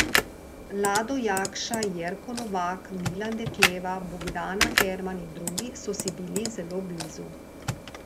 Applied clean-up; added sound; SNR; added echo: none; Computer keyboard; 0 dB; none.